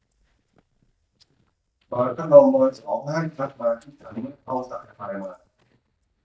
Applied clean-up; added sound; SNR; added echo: neural mask model DeepFilterNet 3.